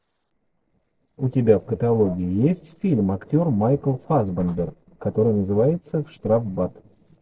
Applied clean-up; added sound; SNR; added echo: neural separator model SepFormer DNS4.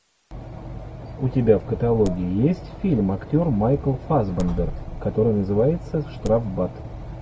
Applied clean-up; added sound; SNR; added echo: none; Crack; 18 dB; none.